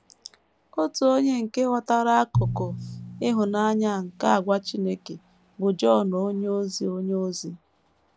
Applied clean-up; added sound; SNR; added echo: none; Drum; 12 dB; none.